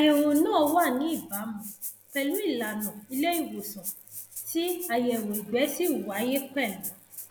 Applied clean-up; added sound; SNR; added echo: none; Rattle (instrument); 13 dB; none.